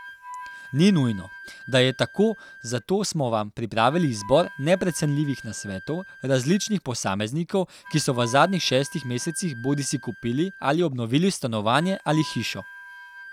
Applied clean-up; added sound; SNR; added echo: none; Wind instrument, woodwind instrument; 19 dB; none.